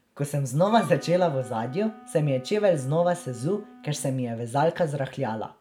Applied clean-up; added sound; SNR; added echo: none; Wind instrument, woodwind instrument; 20 dB; none.